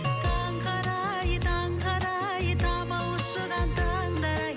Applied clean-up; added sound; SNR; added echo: none; none; none; none.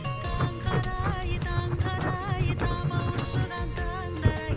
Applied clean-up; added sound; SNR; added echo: none; Writing; -3 dB; none.